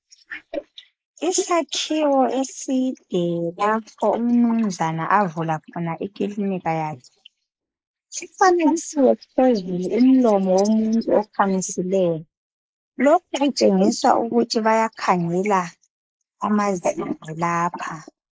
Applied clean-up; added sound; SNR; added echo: neural mask model Resemble Enhance denoiser.